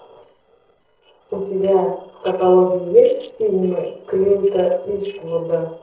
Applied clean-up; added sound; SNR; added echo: neural separator model SepFormer DNS4.